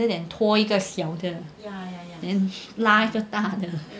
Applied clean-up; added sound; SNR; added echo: none; none; none; none.